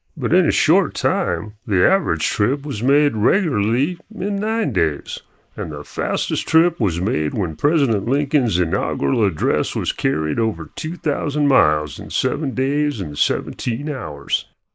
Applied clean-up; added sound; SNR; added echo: neural mask model Resemble Enhance denoiser.